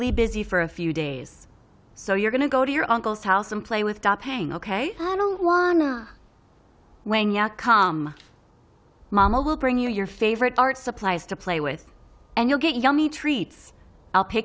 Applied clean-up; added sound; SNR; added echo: none; Bass drum; 17 dB; none.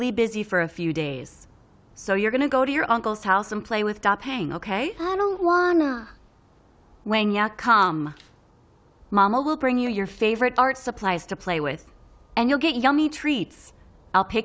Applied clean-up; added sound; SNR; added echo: none; none; none; none.